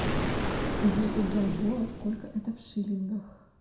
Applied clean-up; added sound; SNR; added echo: none; Explosion; 2 dB; reverberation time 0.5 s.